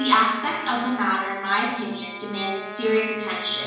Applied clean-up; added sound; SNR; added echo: none; Trumpet; 12 dB; reverberation time 1.0 s.